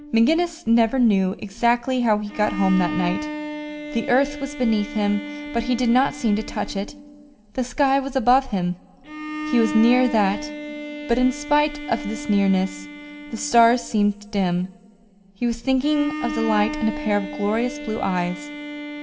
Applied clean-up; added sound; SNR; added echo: none; Bowed string instrument; 11 dB; reverberation time 0.8 s.